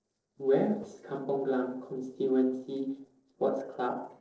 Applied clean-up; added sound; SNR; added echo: neural separator model SepFormer DNS4.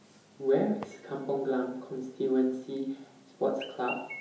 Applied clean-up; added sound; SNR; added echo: none; Chirp, tweet; 17 dB; reverberation time 2.8 s.